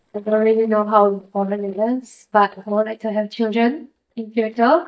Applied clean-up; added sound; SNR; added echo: neural mask model DeepFilterNet 3.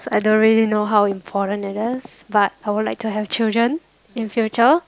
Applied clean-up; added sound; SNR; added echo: none; none; none; none.